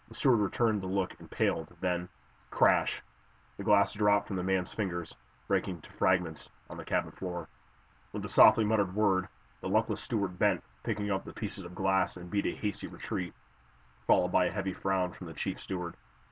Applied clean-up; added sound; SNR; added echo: none; none; none; none.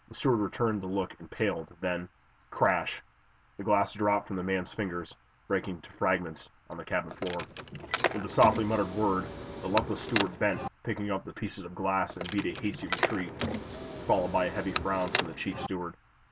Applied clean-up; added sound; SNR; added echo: none; Car; 4 dB; none.